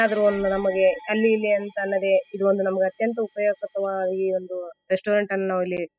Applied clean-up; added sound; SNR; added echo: classical method spectral subtraction.